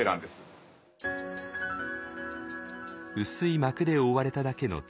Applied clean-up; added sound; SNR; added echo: none; none; none; none.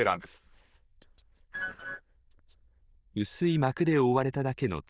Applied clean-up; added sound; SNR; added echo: neural diffusion model UNIVERSE++.